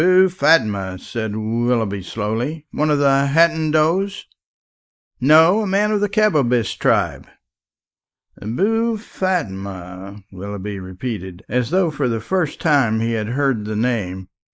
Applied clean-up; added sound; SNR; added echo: neural mask model Resemble Enhance denoiser.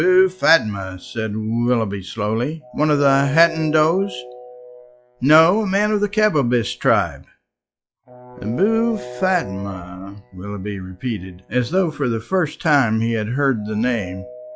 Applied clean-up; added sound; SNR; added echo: classical method log-MMSE.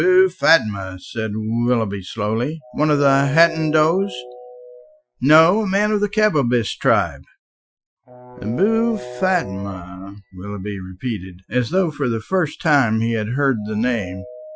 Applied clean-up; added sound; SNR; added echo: classical method Wiener filter.